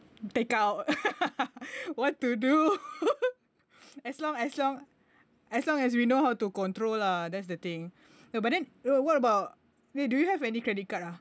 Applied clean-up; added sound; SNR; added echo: none; none; none; none.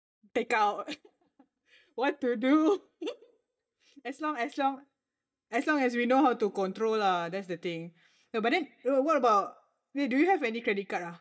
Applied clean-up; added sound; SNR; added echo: neural mask model DeepFilterNet 3.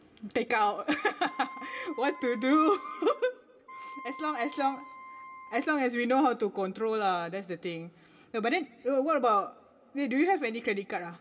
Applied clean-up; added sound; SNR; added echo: none; Wind instrument, woodwind instrument; 16 dB; reverberation time 0.3 s.